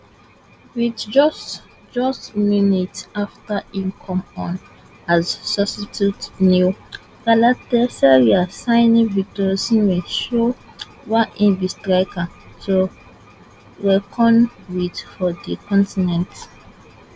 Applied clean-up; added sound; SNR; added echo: none; none; none; none.